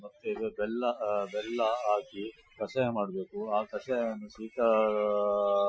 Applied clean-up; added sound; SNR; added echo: classical method Wiener filter.